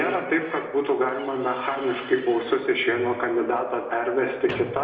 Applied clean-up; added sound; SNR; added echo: none; Squeak / Slam; 17 dB; reverberation time 1.2 s.